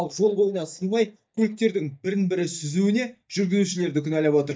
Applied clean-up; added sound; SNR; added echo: neural mask model DeepFilterNet 3.